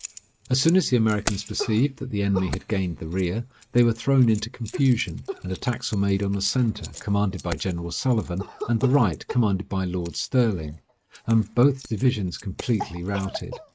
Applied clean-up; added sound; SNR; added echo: neural mask model RNNoise.